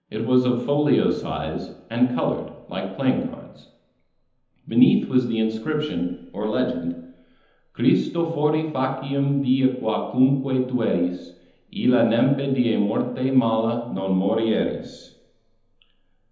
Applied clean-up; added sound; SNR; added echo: none; none; none; reverberation time 0.9 s.